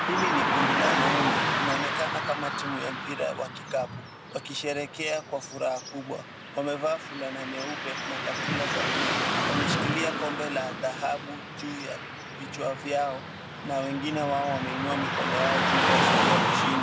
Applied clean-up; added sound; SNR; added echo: none; Car passing by / Traffic noise, roadway noise; -4 dB; none.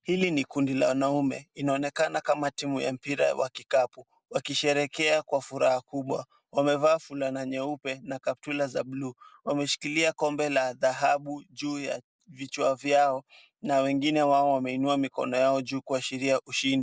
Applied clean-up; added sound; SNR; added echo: none; none; none; none.